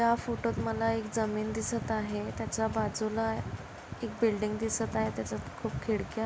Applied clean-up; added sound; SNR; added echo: none; none; none; none.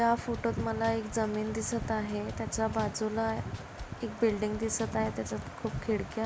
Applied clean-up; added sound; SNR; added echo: none; Drum kit; 19 dB; none.